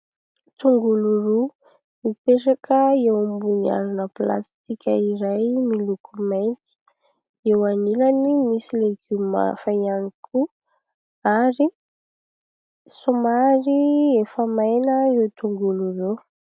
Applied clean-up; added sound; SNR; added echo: none; none; none; none.